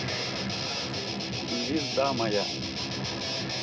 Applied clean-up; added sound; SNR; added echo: none; Guitar; 0 dB; reverberation time 0.2 s.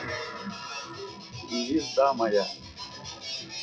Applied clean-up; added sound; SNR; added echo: classical method WPE with log-MMSE.